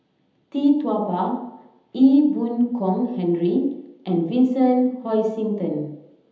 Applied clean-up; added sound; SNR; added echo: none; none; none; reverberation time 0.9 s.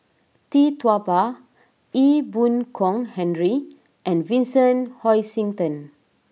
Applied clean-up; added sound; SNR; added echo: none; none; none; none.